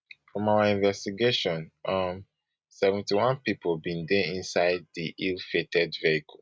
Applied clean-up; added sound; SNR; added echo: none; none; none; none.